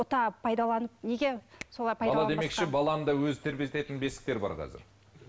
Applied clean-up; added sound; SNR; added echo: none; none; none; none.